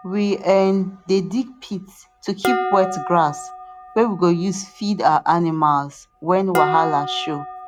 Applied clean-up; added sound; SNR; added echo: none; Dishes, pots, and pans; 9 dB; none.